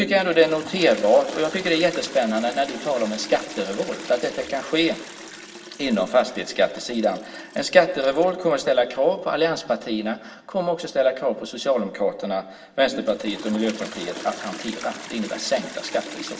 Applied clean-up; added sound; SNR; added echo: none; Toilet flush; 15 dB; reverberation time 0.8 s.